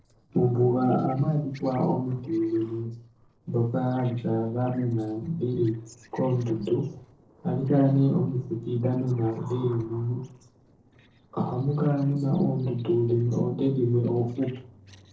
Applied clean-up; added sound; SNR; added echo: neural separator model SepFormer DNS4.